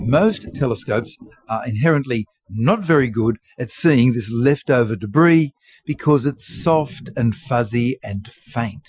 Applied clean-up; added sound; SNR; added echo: classical method Wiener filter.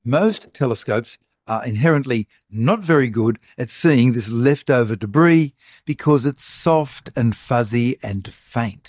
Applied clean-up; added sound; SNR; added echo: neural mask model DeepFilterNet 3.